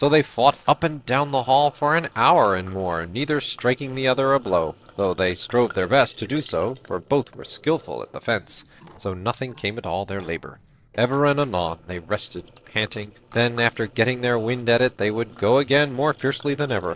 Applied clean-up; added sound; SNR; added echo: neural separator model SepFormer DNS4.